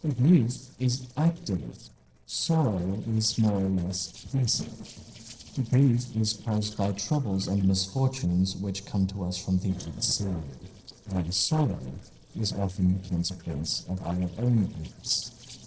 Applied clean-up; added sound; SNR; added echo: neural separator model SepFormer DNS4.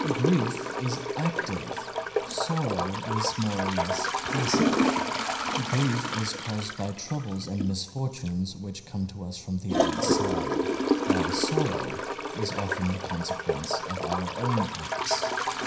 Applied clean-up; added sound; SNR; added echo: none; Toilet flush / Gurgling; -2 dB; reverberation time 0.9 s.